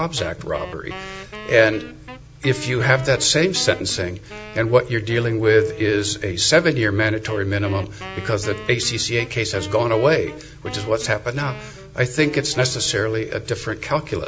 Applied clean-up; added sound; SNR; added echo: none; Wind instrument, woodwind instrument; 17 dB; none.